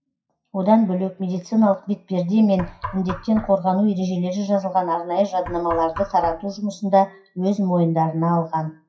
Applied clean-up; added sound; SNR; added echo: classical method WPE with log-MMSE.